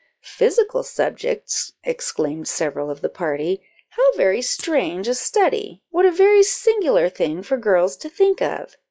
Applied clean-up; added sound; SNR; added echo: classical method log-MMSE.